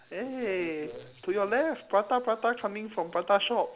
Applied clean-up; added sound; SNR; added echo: none; none; none; none.